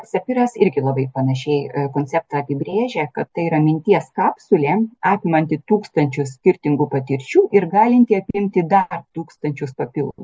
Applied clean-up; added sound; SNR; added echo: none; none; none; none.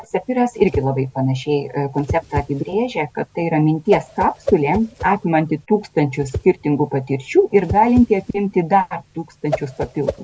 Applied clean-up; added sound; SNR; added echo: none; Whoosh, swoosh, swish; 12 dB; none.